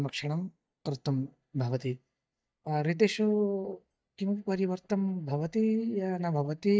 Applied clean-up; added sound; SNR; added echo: neural mask model DeepFilterNet 3.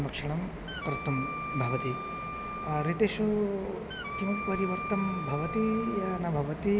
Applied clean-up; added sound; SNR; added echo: none; Wind instrument, woodwind instrument; 8 dB; none.